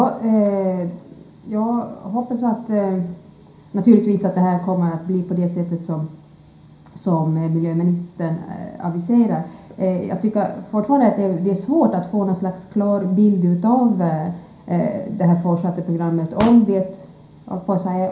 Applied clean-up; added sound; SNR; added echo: none; Explosion; 12 dB; reverberation time 0.5 s.